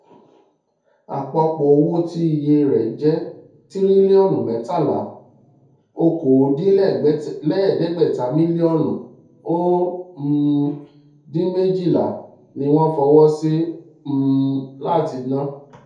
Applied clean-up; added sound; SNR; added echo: none; none; none; reverberation time 0.6 s.